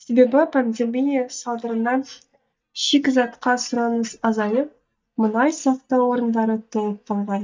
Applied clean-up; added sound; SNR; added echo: neural mask model DeepFilterNet 3.